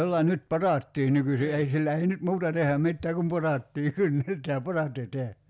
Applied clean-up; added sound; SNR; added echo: none; none; none; none.